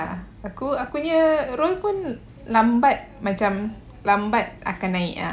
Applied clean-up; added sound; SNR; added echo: none; none; none; none.